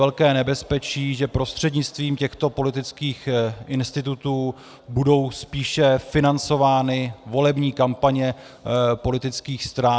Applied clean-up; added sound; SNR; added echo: none; none; none; none.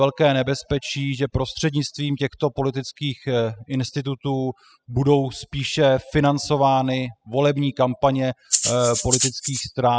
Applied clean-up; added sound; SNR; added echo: classical method spectral subtraction.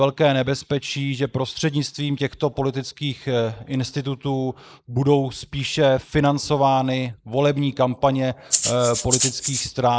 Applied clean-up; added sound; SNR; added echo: neural mask model Resemble Enhance denoiser.